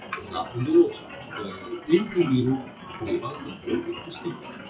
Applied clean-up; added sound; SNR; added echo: classical method WPE with log-MMSE.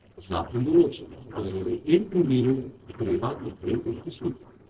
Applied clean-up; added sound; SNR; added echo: neural separator model SepFormer DNS4.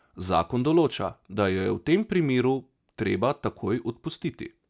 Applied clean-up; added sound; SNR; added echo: none; none; none; none.